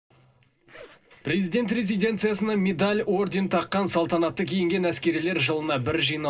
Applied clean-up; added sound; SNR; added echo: neural separator model SepFormer DNS4.